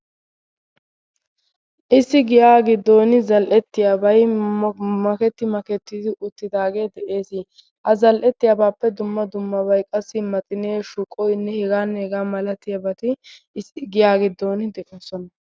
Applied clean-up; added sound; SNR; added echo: none; none; none; none.